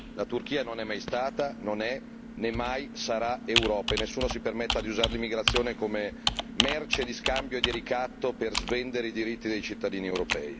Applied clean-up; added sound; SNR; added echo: none; Computer keyboard; 3 dB; none.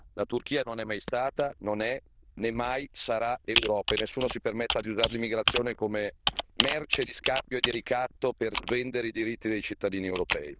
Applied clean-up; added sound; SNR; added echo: neural diffusion model UNIVERSE++.